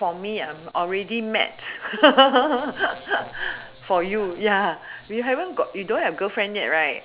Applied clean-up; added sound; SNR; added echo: none; Keyboard (musical); 19 dB; none.